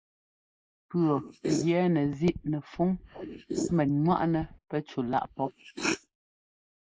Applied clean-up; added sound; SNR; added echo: neural mask model Resemble Enhance denoiser.